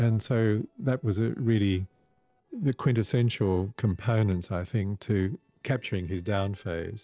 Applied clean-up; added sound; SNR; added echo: neural separator model SepFormer DNS4.